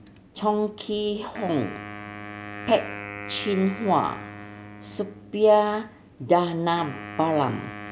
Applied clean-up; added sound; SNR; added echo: none; Wind instrument, woodwind instrument; 14 dB; none.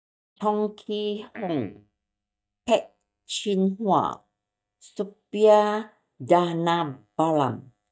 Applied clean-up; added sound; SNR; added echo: neural mask model DeepFilterNet 3.